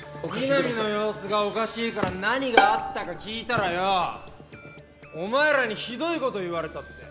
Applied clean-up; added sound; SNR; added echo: none; Bowed string instrument; 1 dB; none.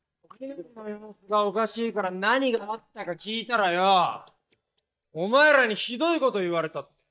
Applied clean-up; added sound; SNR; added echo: neural mask model DeepFilterNet 3.